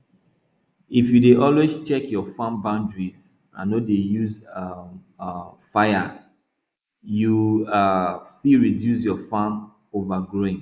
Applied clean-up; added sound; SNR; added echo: neural mask model Resemble Enhance denoiser.